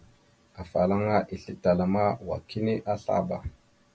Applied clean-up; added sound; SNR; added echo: none; none; none; none.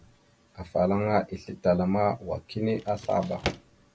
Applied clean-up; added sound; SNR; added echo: none; Drawer open or close; 10 dB; none.